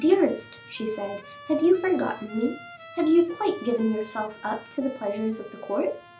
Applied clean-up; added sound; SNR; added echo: none; Trumpet; 20 dB; none.